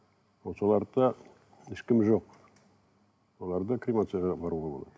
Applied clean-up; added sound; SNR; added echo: none; none; none; none.